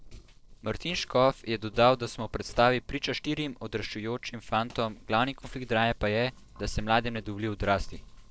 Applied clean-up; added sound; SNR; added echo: neural separator model SepFormer DNS4.